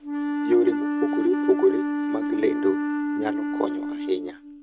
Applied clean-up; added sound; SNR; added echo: neural mask model RNNoise.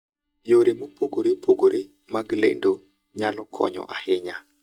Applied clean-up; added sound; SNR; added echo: neural mask model DeepFilterNet 3.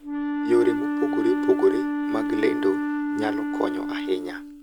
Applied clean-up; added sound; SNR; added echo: none; Wind instrument, woodwind instrument; 1 dB; none.